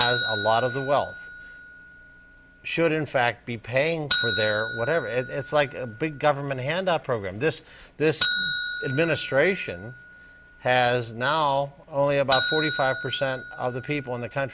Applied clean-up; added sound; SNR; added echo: none; Bell; 7 dB; none.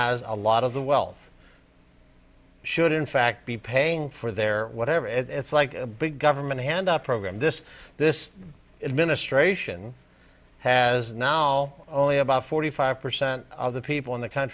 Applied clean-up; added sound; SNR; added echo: none; none; none; none.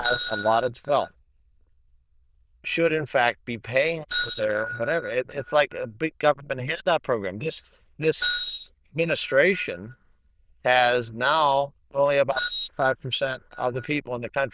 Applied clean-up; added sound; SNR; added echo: neural diffusion model UNIVERSE++.